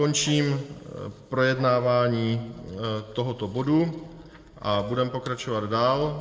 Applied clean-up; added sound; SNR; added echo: none; Dog; 15 dB; reverberation time 1.0 s.